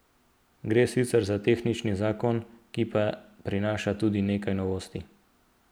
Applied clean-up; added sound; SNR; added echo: none; none; none; none.